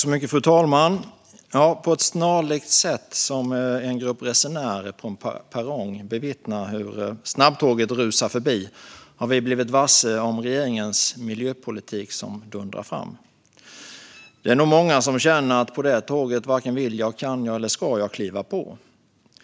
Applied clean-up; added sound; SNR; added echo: none; none; none; none.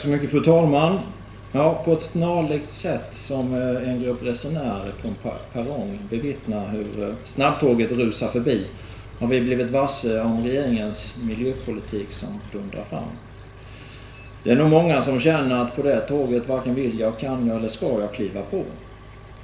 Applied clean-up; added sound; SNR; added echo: none; Engine; 17 dB; reverberation time 0.7 s.